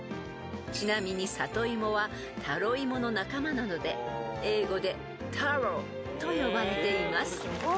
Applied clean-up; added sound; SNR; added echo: none; none; none; none.